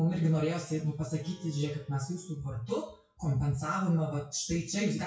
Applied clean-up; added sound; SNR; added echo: classical method WPE with log-MMSE.